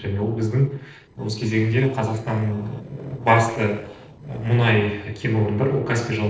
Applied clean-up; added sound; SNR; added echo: neural separator model SepFormer DNS4.